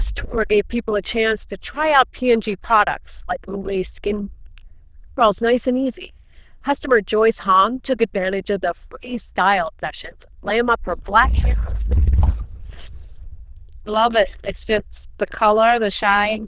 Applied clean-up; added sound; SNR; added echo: neural diffusion model UNIVERSE++.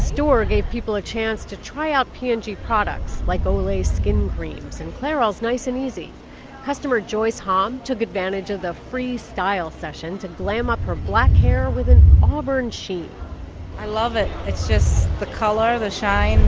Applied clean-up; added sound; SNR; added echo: none; Thunder; -2 dB; none.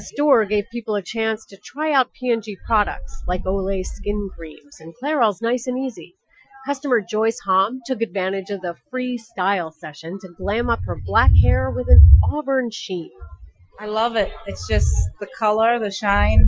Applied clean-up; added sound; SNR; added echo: classical method Wiener filter.